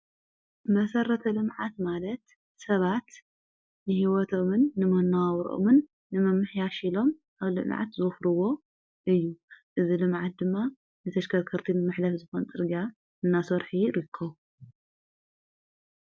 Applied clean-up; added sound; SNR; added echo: none; none; none; none.